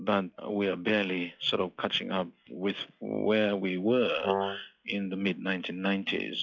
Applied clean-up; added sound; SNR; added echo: classical method log-MMSE.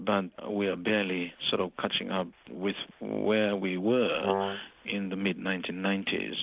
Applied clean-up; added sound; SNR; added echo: neural separator model SepFormer DNS4.